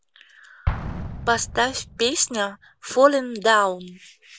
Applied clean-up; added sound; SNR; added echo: none; Explosion; 11 dB; none.